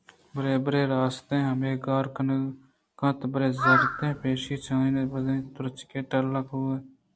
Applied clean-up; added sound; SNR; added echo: none; Crow; 1 dB; none.